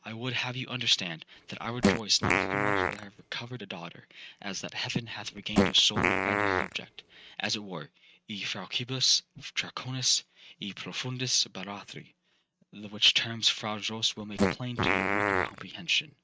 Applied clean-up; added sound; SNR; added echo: neural mask model RNNoise.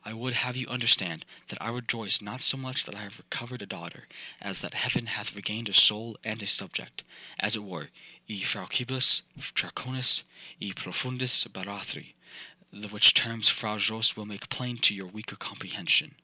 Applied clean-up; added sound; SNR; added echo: none; none; none; none.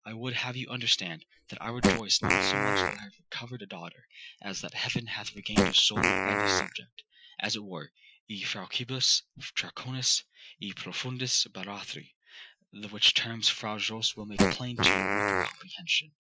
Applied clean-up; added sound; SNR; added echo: classical method Wiener filter.